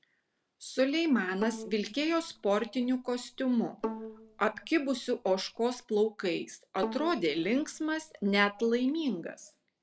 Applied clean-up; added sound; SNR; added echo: neural separator model SepFormer DNS4.